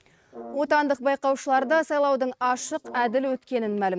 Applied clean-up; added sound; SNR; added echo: neural mask model RNNoise.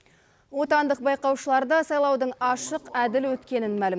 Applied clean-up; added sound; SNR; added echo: none; none; none; none.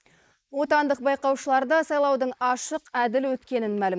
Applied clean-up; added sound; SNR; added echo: neural mask model Resemble Enhance denoiser.